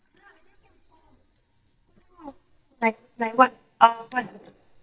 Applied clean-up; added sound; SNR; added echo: neural mask model DeepFilterNet 3.